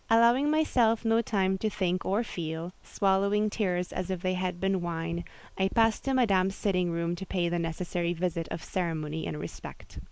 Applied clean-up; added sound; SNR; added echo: neural mask model Resemble Enhance denoiser.